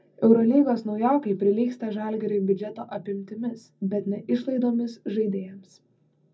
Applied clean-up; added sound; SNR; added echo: none; none; none; reverberation time 0.4 s.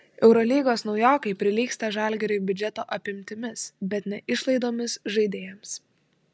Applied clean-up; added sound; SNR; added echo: none; none; none; none.